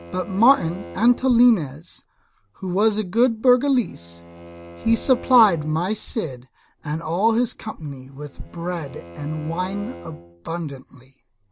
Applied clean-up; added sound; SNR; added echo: none; Bowed string instrument; 19 dB; none.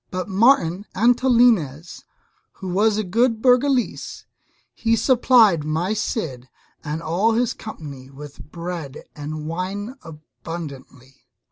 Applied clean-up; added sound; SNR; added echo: none; none; none; none.